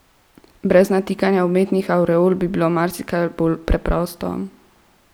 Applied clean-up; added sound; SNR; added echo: none; none; none; none.